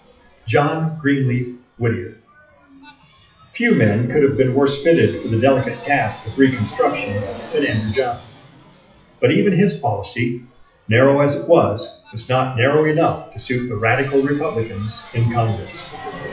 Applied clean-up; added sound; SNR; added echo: classical method WPE with log-MMSE.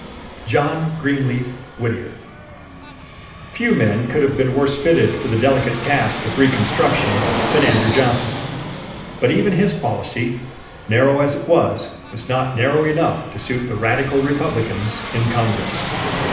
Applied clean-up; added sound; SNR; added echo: none; Fixed-wing aircraft, airplane; 8 dB; reverberation time 0.8 s.